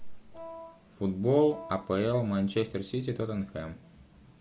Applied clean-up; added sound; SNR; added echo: none; Wind instrument, woodwind instrument; 15 dB; none.